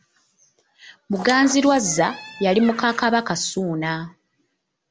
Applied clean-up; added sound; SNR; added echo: none; Squeak; 15 dB; none.